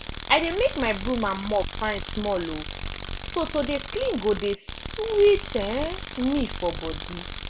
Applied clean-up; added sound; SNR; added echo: none; Tools; 6 dB; none.